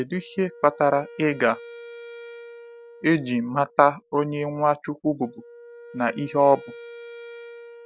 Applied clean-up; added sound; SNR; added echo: none; Wind instrument, woodwind instrument; 18 dB; none.